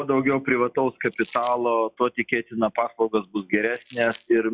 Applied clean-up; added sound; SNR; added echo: classical method log-MMSE.